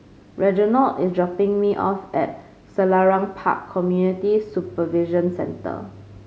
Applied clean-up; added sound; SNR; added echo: none; none; none; none.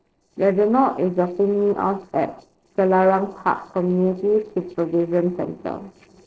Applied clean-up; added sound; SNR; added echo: neural separator model SepFormer DNS4.